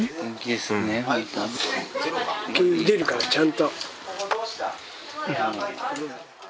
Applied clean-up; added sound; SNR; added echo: none; Clapping; 11 dB; none.